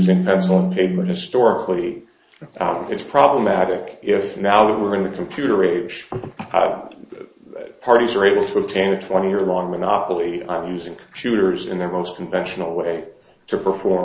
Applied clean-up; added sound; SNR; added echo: neural mask model Resemble Enhance denoiser.